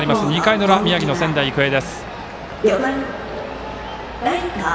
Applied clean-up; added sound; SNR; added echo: none; none; none; none.